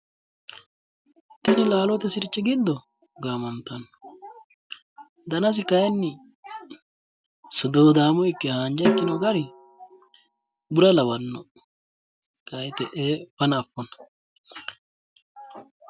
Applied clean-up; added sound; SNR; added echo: none; Snare drum; 4 dB; none.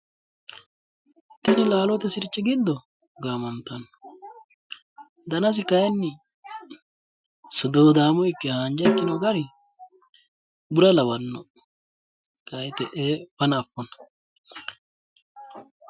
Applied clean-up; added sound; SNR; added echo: classical method Wiener filter.